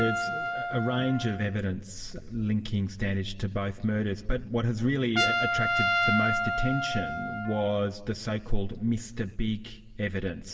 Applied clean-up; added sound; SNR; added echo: none; Trumpet; 4 dB; reverberation time 1.9 s.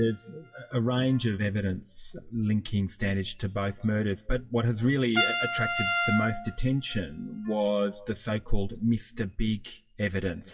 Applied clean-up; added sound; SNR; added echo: classical method WPE with log-MMSE.